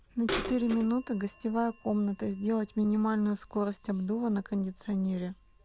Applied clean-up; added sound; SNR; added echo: none; Bird vocalization, bird call, bird song / Telephone; 13 dB; none.